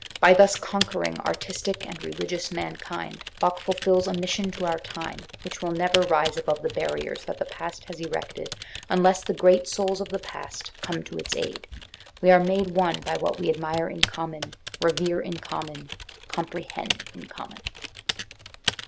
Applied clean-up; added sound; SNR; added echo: none; Typing; 10 dB; none.